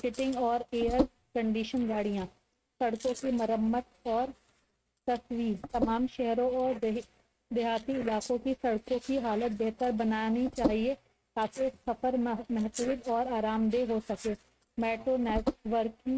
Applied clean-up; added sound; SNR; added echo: neural mask model RNNoise.